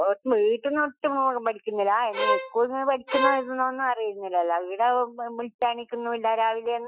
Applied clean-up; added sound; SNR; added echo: classical method Wiener filter.